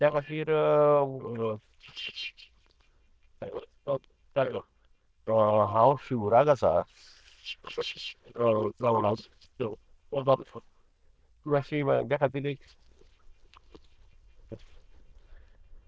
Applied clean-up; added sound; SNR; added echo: neural diffusion model UNIVERSE++.